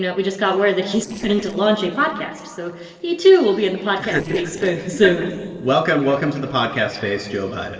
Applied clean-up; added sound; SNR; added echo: neural separator model SepFormer DNS4.